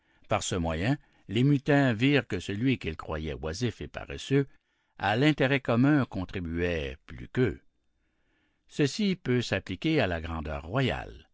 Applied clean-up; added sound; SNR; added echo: none; none; none; none.